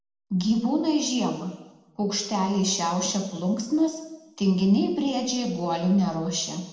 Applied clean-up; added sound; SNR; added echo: none; none; none; reverberation time 0.9 s.